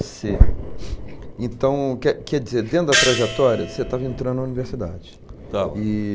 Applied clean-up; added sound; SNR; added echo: none; Gong; 3 dB; none.